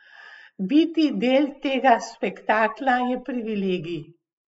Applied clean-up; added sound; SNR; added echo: neural mask model Resemble Enhance denoiser.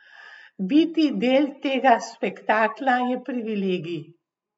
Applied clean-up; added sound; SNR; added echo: none; none; none; none.